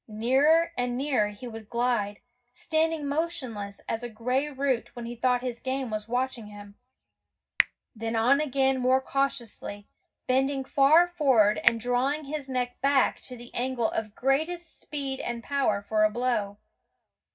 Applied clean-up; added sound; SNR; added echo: none; Finger snapping; 9 dB; reverberation time 0.4 s.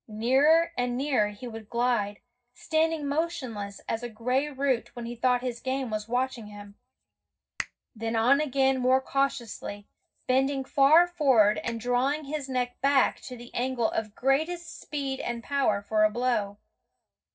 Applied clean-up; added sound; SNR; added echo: neural separator model SepFormer DNS4.